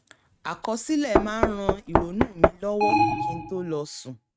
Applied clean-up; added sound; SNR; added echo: neural mask model RNNoise.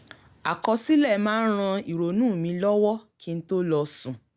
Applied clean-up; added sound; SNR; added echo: none; none; none; none.